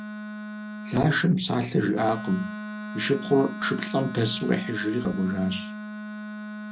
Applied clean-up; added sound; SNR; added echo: none; Wind instrument, woodwind instrument; 10 dB; none.